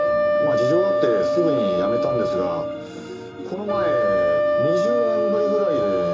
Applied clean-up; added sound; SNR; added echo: none; Wind instrument, woodwind instrument; -5 dB; reverberation time 0.2 s.